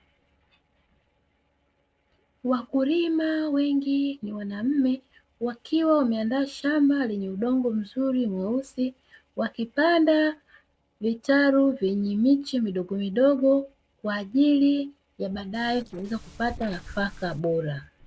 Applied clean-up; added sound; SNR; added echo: neural separator model SepFormer DNS4.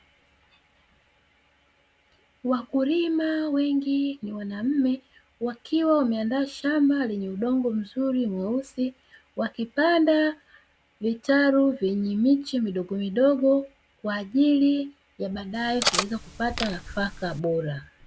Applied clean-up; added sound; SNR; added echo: none; Cutlery, silverware; 6 dB; none.